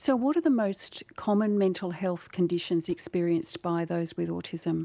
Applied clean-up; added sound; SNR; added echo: none; none; none; none.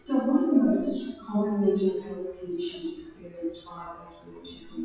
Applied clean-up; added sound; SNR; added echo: classical method WPE with log-MMSE.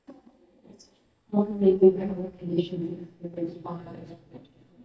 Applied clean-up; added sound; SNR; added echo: neural mask model DeepFilterNet 3.